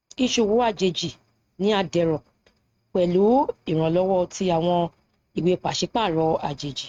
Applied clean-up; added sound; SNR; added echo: neural mask model RNNoise.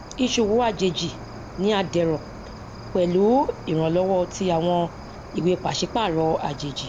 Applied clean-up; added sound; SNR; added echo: none; Cricket; 14 dB; none.